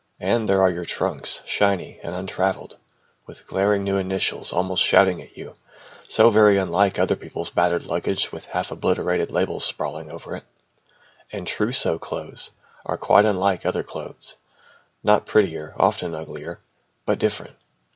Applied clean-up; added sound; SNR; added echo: none; none; none; none.